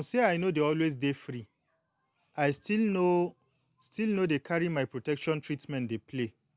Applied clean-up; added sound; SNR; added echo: none; none; none; none.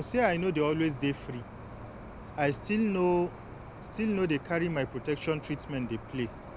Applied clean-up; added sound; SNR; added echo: none; Cricket; 13 dB; none.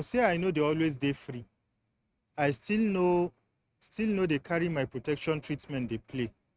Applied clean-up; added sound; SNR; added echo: neural mask model RNNoise.